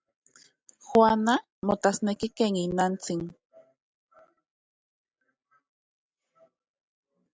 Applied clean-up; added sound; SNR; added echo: none; none; none; none.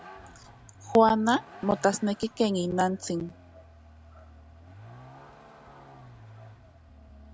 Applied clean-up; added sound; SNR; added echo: none; Vehicle; 19 dB; none.